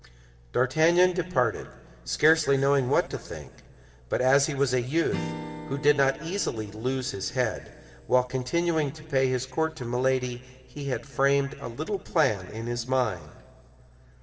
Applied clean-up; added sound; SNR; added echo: none; Strum; 18 dB; reverberation time 2.4 s.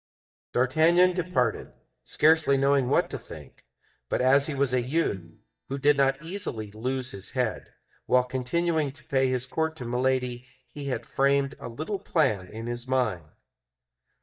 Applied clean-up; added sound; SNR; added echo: neural mask model DeepFilterNet 3.